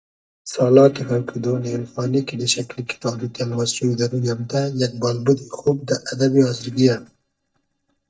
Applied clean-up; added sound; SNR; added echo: neural mask model DeepFilterNet 3.